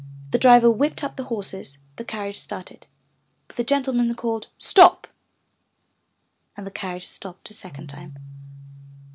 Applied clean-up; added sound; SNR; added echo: none; Keyboard (musical); 20 dB; none.